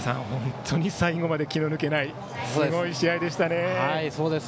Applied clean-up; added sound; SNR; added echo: none; none; none; none.